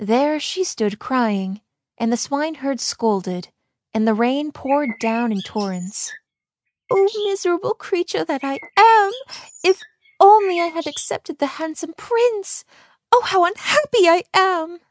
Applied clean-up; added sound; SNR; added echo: neural mask model RNNoise.